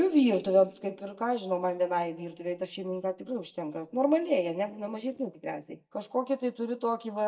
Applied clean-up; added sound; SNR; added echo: neural mask model DeepFilterNet 3.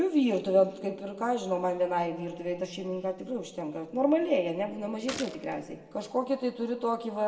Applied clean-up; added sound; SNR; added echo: none; Gunshot, gunfire; 15 dB; reverberation time 1.5 s.